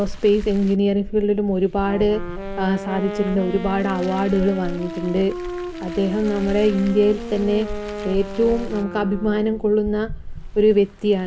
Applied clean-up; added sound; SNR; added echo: none; Wind instrument, woodwind instrument + Car; 9 dB; none.